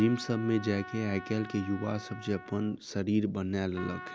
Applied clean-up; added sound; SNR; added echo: none; Trumpet; 15 dB; none.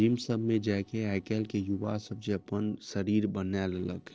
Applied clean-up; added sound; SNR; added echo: neural separator model SepFormer DNS4.